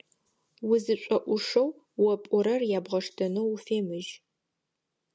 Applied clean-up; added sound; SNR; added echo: none; none; none; none.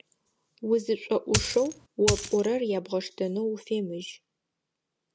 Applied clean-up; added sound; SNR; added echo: none; Coin (dropping); 1 dB; none.